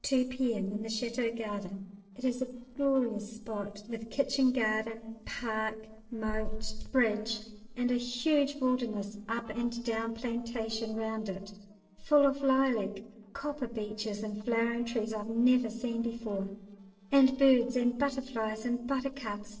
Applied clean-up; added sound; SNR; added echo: neural separator model SepFormer DNS4.